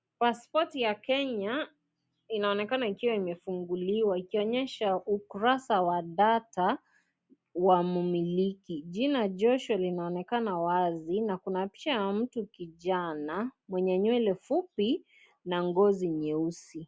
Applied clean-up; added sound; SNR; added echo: none; none; none; none.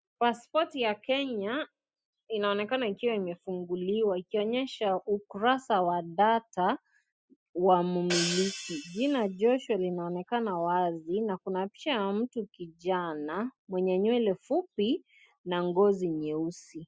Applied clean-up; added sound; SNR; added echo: classical method spectral subtraction.